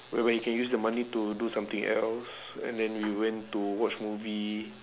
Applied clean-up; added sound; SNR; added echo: none; none; none; none.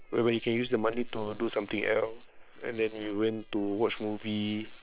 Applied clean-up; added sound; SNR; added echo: neural separator model SepFormer WHAM!.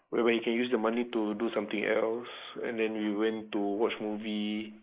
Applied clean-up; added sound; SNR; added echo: neural mask model Resemble Enhance denoiser.